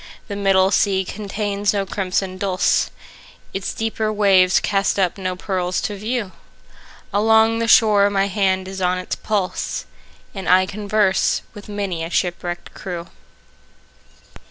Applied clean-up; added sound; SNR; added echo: none; none; none; none.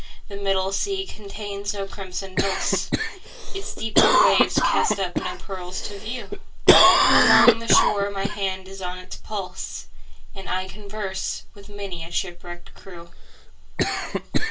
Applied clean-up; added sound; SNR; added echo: none; Cough; 0 dB; reverberation time 0.1 s.